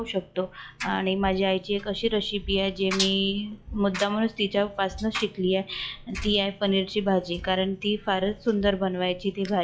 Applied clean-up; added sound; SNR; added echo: classical method log-MMSE.